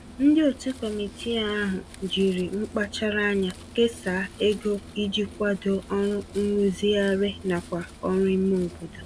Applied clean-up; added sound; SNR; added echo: none; Wind + Musical instrument; 17 dB; none.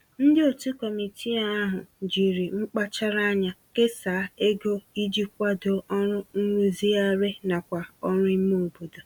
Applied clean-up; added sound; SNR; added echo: none; none; none; none.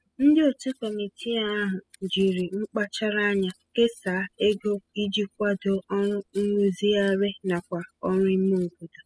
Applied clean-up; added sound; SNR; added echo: classical method spectral subtraction.